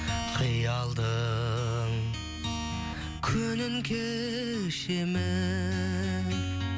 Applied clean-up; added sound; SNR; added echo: none; none; none; none.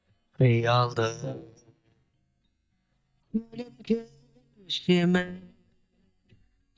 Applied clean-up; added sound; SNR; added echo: neural mask model DeepFilterNet 3.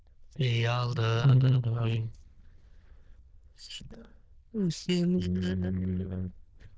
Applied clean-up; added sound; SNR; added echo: neural diffusion model UNIVERSE++.